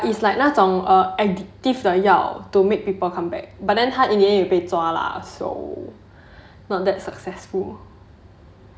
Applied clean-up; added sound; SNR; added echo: none; none; none; none.